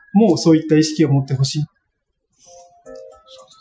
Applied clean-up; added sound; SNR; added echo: classical method Wiener filter.